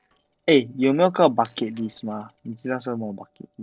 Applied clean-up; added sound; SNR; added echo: neural separator model SepFormer DNS4.